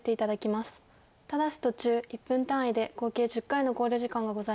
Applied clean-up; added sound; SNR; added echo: none; none; none; none.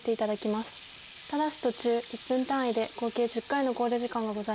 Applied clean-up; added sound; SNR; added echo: none; Sink (filling or washing) / Water tap, faucet; 14 dB; none.